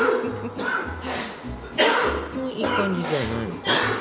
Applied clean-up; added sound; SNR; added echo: none; Cough; -5 dB; none.